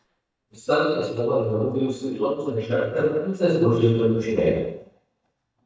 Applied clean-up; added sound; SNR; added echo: neural mask model DeepFilterNet 3.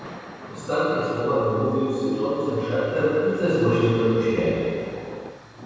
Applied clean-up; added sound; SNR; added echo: none; Thunder / Rain; 18 dB; reverberation time 2.2 s.